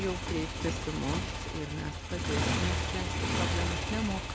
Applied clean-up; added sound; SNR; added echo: none; Motorcycle; -4 dB; none.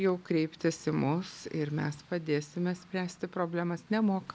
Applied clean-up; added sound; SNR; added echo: none; none; none; none.